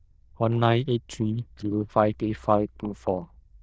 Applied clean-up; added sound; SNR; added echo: neural diffusion model UNIVERSE++.